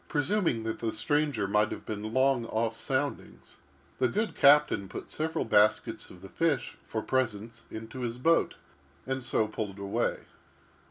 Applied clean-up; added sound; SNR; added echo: none; none; none; none.